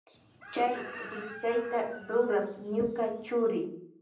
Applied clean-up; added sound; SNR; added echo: none; Chicken, rooster; 15 dB; reverberation time 0.6 s.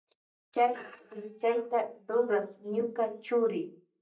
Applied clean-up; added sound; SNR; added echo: neural mask model DeepFilterNet 3.